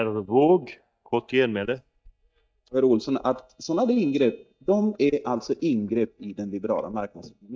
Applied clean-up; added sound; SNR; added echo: neural mask model DeepFilterNet 3.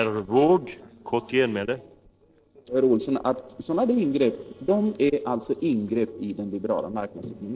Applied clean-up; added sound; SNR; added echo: neural separator model SepFormer DNS4.